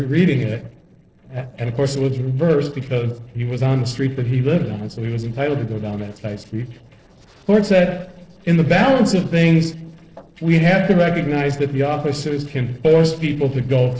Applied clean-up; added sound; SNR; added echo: neural separator model SepFormer DNS4.